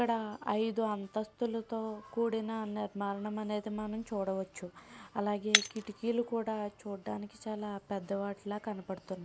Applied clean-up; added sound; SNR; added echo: none; Shatter; 3 dB; none.